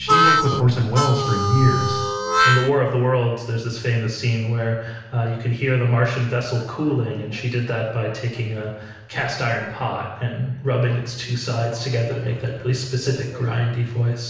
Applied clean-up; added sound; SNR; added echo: none; Harmonica; -2 dB; reverberation time 0.9 s.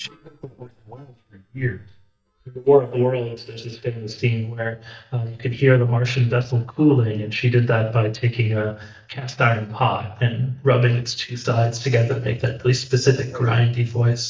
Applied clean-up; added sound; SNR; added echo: neural mask model DeepFilterNet 3.